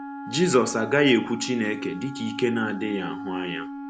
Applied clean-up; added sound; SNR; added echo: none; Wind instrument, woodwind instrument; 10 dB; none.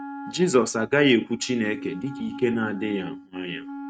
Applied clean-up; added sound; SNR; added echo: neural mask model RNNoise.